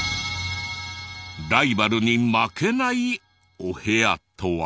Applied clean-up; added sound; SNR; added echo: none; none; none; none.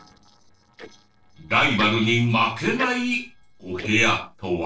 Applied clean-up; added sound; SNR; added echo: neural separator model SepFormer DNS4.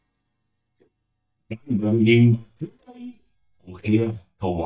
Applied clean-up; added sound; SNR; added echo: neural mask model DeepFilterNet 3.